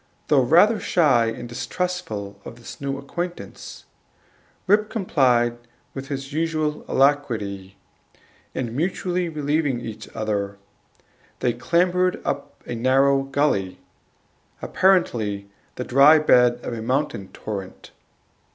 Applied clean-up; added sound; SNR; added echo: none; none; none; none.